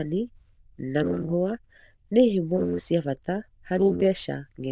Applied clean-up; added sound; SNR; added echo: neural diffusion model UNIVERSE++.